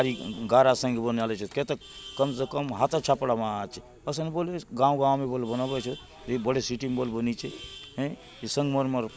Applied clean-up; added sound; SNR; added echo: none; none; none; none.